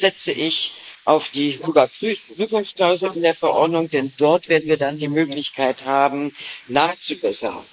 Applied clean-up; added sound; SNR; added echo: neural mask model Resemble Enhance denoiser.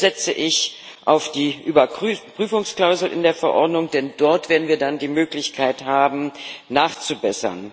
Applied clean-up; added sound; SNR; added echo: none; none; none; none.